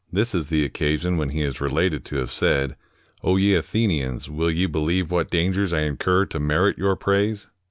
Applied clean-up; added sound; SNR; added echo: none; none; none; none.